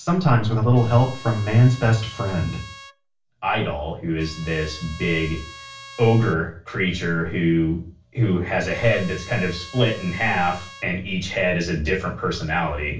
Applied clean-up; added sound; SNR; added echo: none; Trumpet; 19 dB; reverberation time 0.4 s.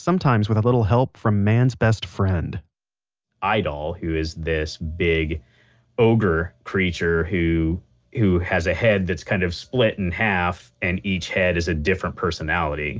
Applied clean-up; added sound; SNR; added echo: none; none; none; none.